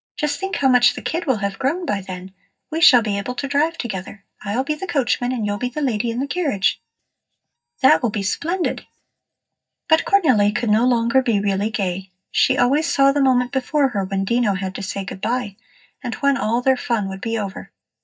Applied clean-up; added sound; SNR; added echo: neural mask model DeepFilterNet 3.